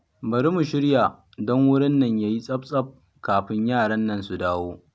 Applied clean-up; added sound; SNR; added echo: none; none; none; none.